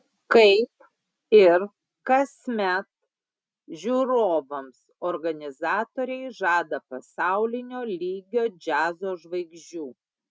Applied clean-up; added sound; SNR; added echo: none; none; none; none.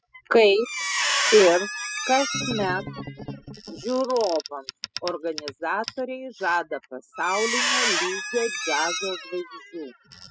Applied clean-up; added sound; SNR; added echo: classical method spectral subtraction.